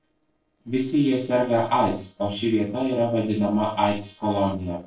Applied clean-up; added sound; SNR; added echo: neural separator model SepFormer DNS4.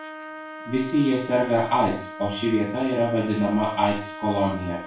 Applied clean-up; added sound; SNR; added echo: none; Trumpet; 13 dB; reverberation time 0.4 s.